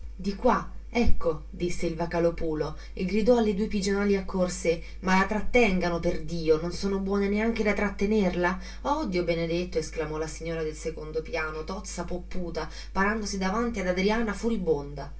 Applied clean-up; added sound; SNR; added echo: none; none; none; reverberation time 0.2 s.